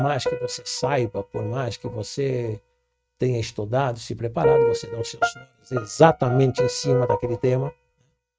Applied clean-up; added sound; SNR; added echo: neural mask model RNNoise.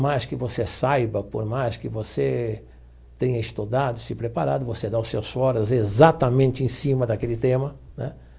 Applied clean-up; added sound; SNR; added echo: none; none; none; none.